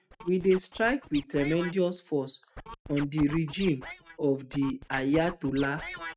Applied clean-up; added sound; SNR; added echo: neural mask model RNNoise.